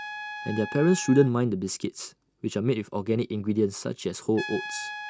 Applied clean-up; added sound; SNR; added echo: none; Trumpet; 14 dB; none.